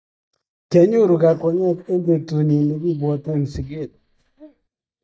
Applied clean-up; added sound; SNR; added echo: neural mask model DeepFilterNet 3.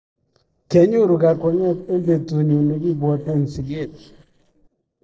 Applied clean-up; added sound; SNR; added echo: neural separator model SepFormer DNS4.